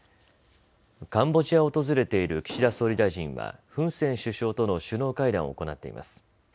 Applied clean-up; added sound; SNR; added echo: none; Explosion; 14 dB; none.